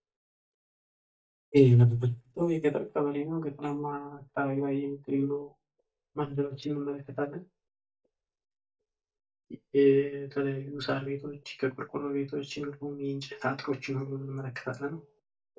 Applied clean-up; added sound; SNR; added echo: neural mask model DeepFilterNet 3.